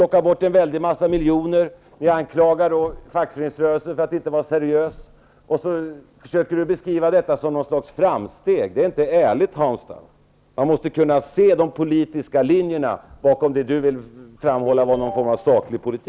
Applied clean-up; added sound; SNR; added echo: none; Ringtone; 13 dB; none.